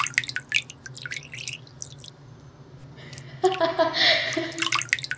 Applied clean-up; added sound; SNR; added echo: none; Bathtub (filling or washing); 4 dB; reverberation time 1.0 s.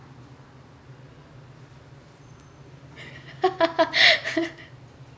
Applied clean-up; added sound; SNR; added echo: none; none; none; none.